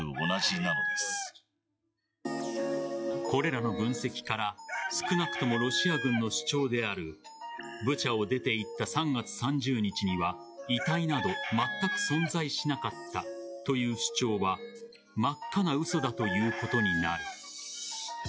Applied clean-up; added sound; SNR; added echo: classical method log-MMSE.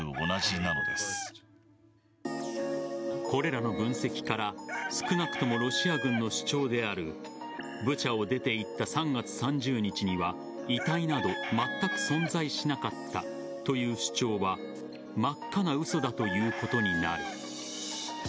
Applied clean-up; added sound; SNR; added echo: none; Chicken, rooster; 9 dB; none.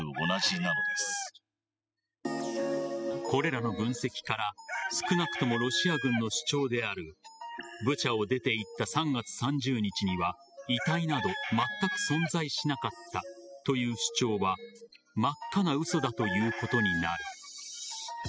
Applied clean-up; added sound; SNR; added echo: classical method spectral subtraction.